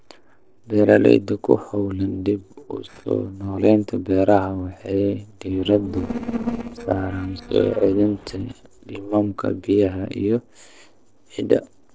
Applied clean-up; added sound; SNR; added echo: neural separator model SepFormer DNS4.